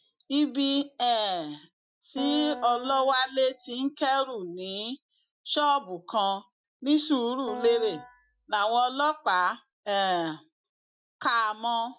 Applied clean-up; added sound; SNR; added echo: classical method Wiener filter.